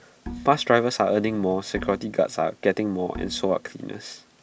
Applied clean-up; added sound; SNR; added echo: none; Bowed string instrument; 16 dB; none.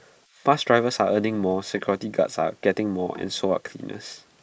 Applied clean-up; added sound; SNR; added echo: neural mask model Resemble Enhance denoiser.